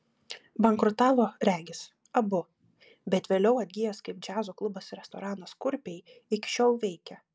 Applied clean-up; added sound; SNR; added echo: none; none; none; none.